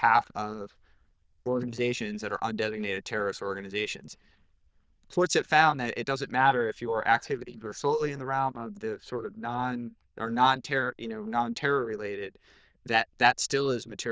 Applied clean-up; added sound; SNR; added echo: neural diffusion model UNIVERSE++.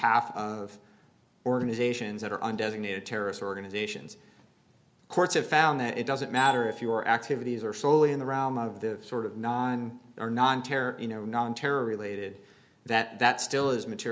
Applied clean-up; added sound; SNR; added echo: none; Tools; 14 dB; none.